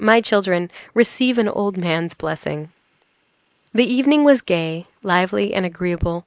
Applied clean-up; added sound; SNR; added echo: neural mask model Resemble Enhance denoiser.